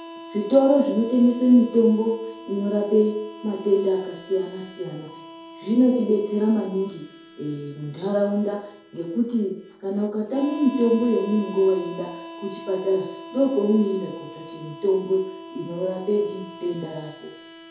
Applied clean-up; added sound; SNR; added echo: none; Harmonica; 17 dB; reverberation time 2.3 s.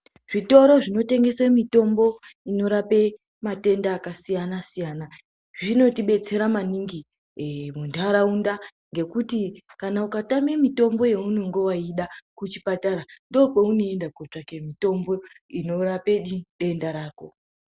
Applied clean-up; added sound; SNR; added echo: none; none; none; none.